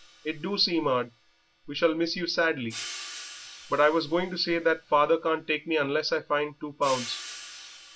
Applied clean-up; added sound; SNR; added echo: none; Hi-hat; 17 dB; none.